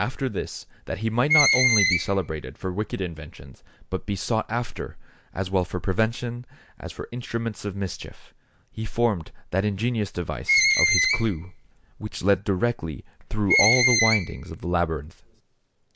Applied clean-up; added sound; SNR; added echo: none; Screech; -1 dB; none.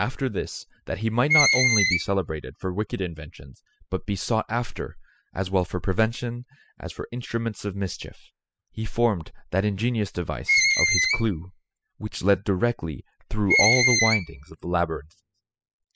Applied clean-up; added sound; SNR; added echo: classical method spectral subtraction.